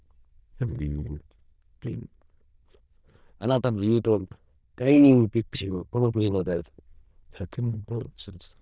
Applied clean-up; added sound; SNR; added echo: neural diffusion model UNIVERSE++.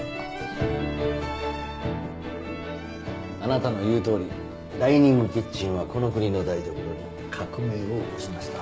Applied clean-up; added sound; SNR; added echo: none; none; none; none.